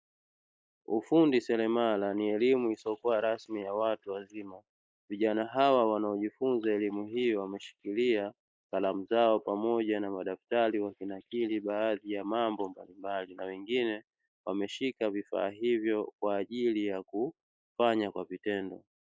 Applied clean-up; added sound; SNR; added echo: neural mask model Resemble Enhance denoiser.